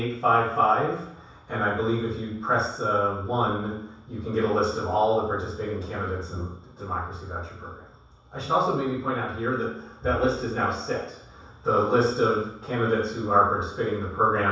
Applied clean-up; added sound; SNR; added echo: none; none; none; reverberation time 0.7 s.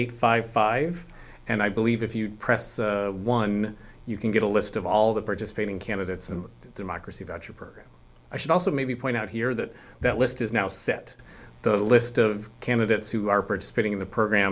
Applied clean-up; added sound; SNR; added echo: none; none; none; none.